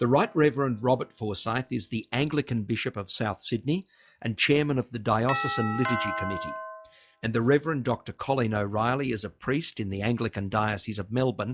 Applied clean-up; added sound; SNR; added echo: classical method log-MMSE.